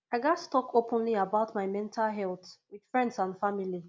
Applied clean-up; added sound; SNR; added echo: none; none; none; none.